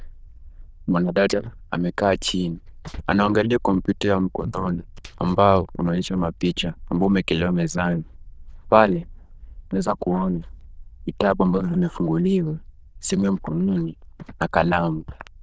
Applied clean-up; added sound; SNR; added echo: neural diffusion model UNIVERSE++.